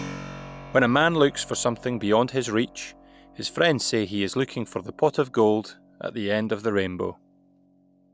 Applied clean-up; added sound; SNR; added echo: none; Keyboard (musical); 20 dB; none.